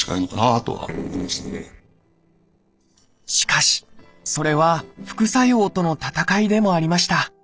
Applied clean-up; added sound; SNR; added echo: neural separator model SepFormer DNS4.